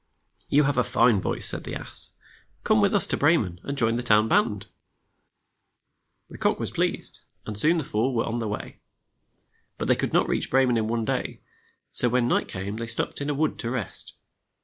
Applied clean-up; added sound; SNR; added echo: neural mask model Resemble Enhance denoiser.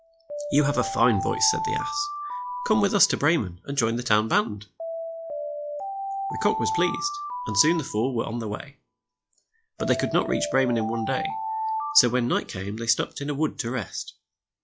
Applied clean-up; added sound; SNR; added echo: classical method log-MMSE.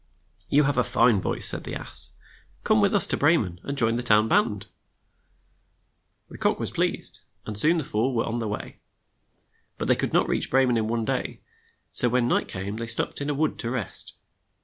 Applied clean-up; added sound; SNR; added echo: none; none; none; none.